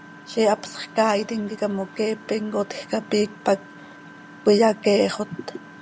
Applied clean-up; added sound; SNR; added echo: none; Engine; 20 dB; none.